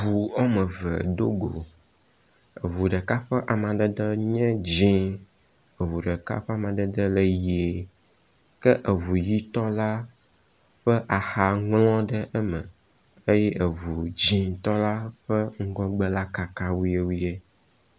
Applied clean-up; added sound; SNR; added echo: none; none; none; none.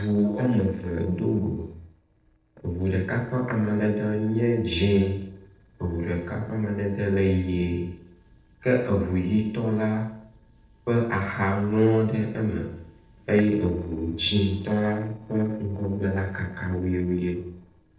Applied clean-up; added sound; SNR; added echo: neural separator model SepFormer DNS4.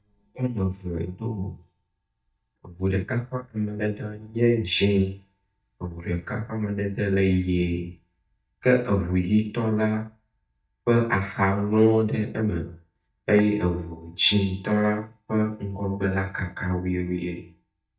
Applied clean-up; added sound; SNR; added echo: neural mask model DeepFilterNet 3.